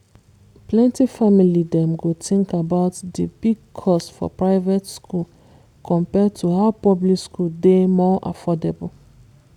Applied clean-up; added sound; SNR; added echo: none; none; none; none.